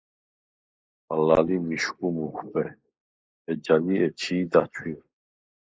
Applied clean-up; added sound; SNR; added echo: neural mask model Resemble Enhance denoiser.